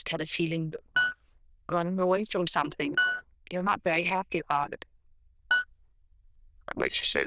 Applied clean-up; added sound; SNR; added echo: neural diffusion model UNIVERSE++.